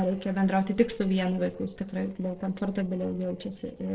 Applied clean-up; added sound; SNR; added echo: neural separator model SepFormer DNS4.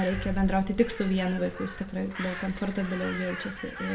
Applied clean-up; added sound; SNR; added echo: none; Crow; 12 dB; reverberation time 0.5 s.